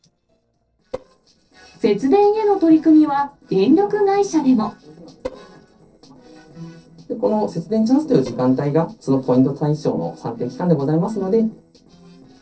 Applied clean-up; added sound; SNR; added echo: neural separator model SepFormer DNS4.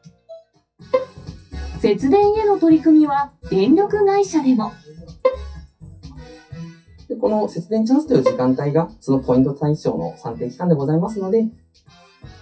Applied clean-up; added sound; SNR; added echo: classical method WPE with log-MMSE.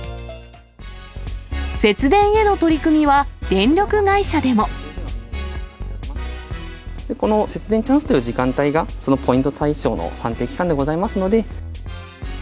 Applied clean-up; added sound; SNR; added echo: none; none; none; none.